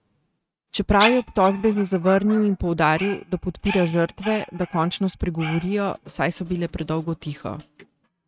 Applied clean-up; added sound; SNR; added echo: neural mask model RNNoise.